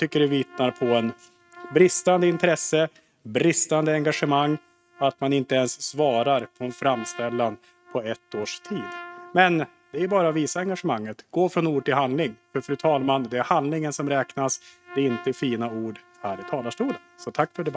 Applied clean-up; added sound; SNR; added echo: neural mask model RNNoise.